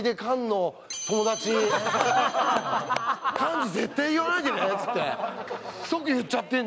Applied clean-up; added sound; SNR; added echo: none; none; none; none.